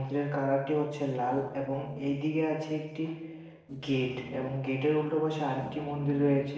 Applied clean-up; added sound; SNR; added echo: neural separator model SepFormer DNS4.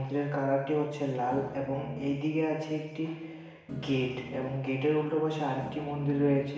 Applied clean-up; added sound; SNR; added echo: none; Guitar; 13 dB; reverberation time 1.1 s.